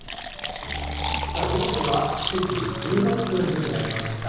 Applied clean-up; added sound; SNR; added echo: none; Fill (with liquid); 4 dB; reverberation time 1.3 s.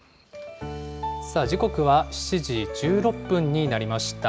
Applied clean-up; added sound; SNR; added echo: none; none; none; none.